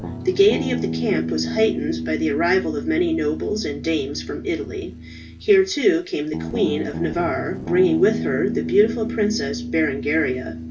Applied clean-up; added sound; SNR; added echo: none; Guitar; 7 dB; reverberation time 0.2 s.